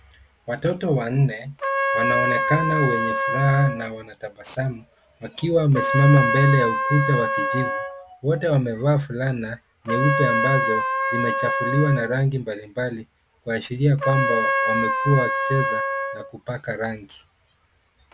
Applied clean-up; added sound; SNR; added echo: none; Trumpet; 2 dB; none.